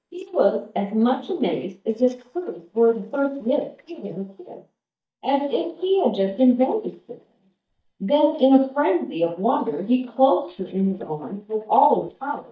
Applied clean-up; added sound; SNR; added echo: neural mask model DeepFilterNet 3.